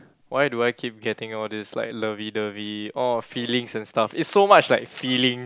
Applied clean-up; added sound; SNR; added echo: none; none; none; none.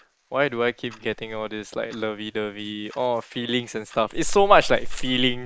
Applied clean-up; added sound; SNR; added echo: neural mask model Resemble Enhance denoiser.